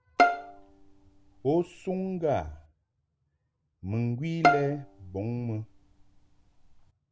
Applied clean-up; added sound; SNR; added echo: none; Bowed string instrument; -2 dB; none.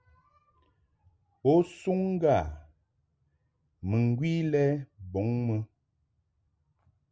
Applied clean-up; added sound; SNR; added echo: none; none; none; none.